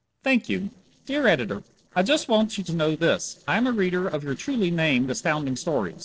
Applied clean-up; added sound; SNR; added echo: neural separator model SepFormer DNS4.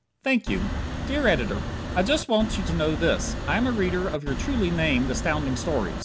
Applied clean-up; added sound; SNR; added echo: none; Wind; 4 dB; none.